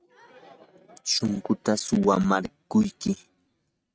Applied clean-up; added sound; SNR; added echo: neural mask model RNNoise.